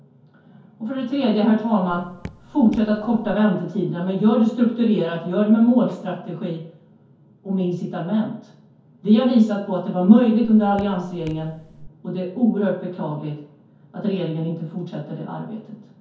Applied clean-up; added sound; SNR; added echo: none; Raindrop / Drip; 19 dB; reverberation time 0.6 s.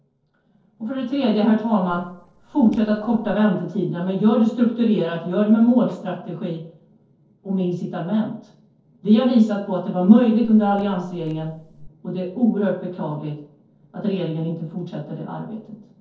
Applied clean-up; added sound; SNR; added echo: neural separator model SepFormer DNS4.